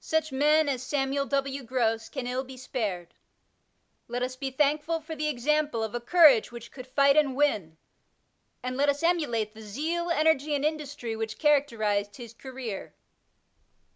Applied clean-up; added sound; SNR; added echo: none; none; none; none.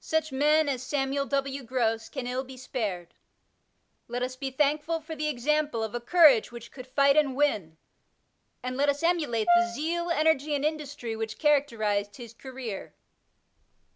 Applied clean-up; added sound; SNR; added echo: none; Brass instrument; 2 dB; none.